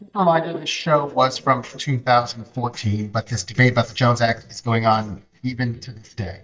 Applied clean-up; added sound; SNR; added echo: neural mask model DeepFilterNet 3.